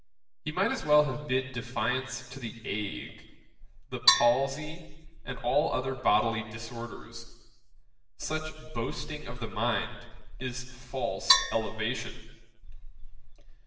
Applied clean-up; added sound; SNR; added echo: none; Percussion; -1 dB; reverberation time 1.1 s.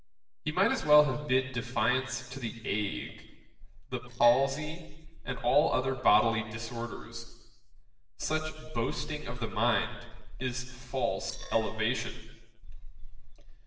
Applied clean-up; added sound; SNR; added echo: neural separator model SepFormer DNS4.